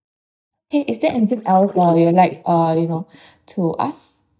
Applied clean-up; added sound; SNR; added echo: neural mask model DeepFilterNet 3.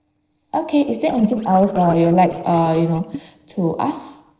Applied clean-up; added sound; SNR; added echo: neural separator model SepFormer DNS4.